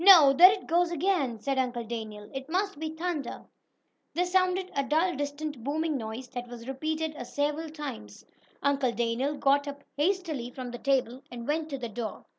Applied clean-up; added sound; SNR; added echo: none; none; none; none.